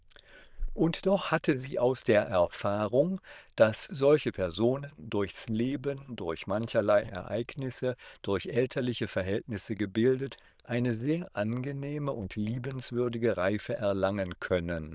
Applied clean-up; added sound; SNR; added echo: neural diffusion model UNIVERSE++.